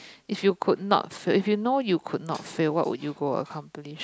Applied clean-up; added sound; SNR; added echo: none; none; none; none.